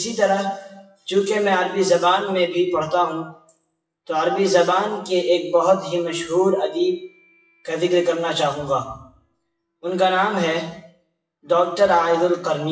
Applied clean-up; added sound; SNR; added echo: classical method WPE with log-MMSE.